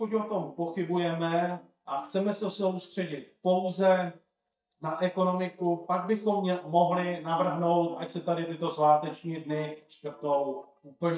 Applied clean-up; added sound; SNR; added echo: neural mask model DeepFilterNet 3.